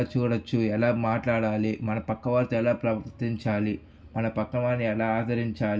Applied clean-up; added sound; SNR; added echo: none; none; none; none.